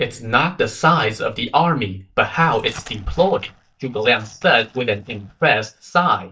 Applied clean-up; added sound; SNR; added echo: neural mask model DeepFilterNet 3.